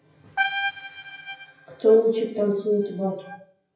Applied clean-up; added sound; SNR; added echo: classical method WPE with log-MMSE.